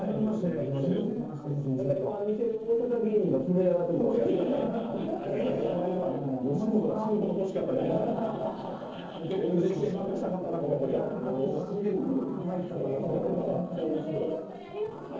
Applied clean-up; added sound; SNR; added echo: neural separator model SepFormer DNS4.